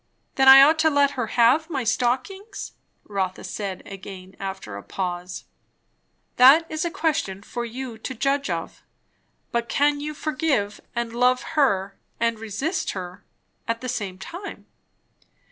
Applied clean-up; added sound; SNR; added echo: none; none; none; none.